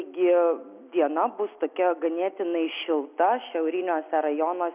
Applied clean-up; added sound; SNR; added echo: none; none; none; none.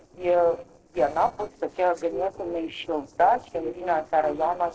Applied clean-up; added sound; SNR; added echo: neural separator model SepFormer DNS4.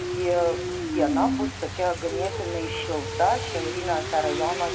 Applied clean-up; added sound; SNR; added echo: none; Rain; 2 dB; reverberation time 1.5 s.